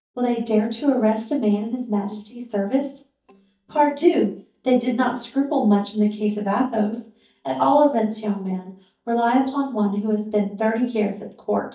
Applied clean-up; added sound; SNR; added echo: neural mask model DeepFilterNet 3.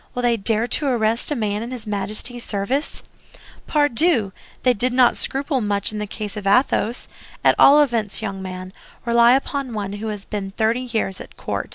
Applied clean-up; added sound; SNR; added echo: none; none; none; none.